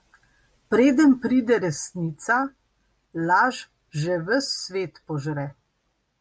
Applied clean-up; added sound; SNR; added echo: none; none; none; none.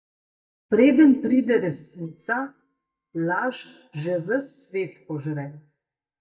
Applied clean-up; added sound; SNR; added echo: neural mask model DeepFilterNet 3.